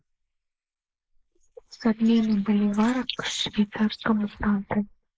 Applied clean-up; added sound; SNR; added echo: neural mask model Resemble Enhance denoiser.